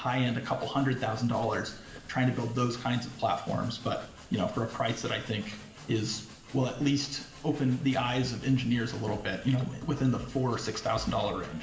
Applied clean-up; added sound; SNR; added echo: none; Train; 19 dB; reverberation time 1.0 s.